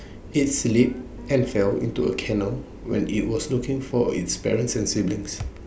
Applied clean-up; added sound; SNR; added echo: none; Guitar; 20 dB; none.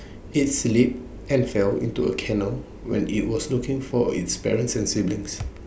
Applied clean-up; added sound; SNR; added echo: none; none; none; none.